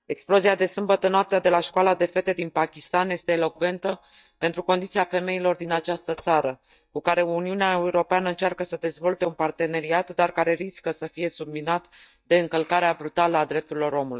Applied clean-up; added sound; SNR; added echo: neural mask model DeepFilterNet 3.